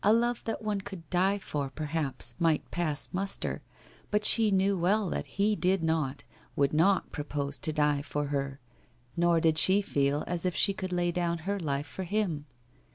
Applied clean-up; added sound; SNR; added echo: none; none; none; none.